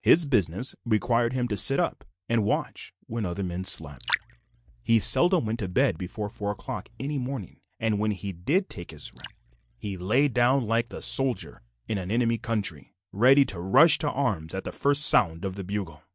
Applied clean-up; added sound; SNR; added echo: neural mask model DeepFilterNet 3.